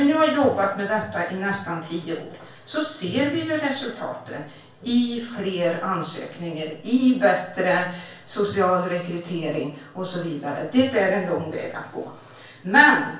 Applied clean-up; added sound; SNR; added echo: none; none; none; reverberation time 0.3 s.